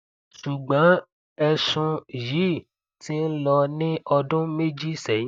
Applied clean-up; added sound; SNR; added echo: neural mask model DeepFilterNet 3.